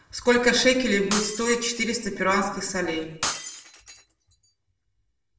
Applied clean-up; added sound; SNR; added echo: none; Shatter; 10 dB; reverberation time 0.7 s.